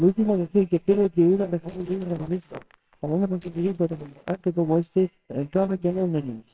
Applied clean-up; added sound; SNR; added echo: neural separator model SepFormer WHAMR!.